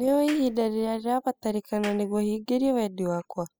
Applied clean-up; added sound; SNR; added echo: classical method spectral subtraction.